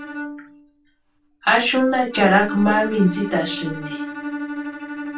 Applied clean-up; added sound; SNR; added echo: none; Bowed string instrument; 10 dB; reverberation time 0.2 s.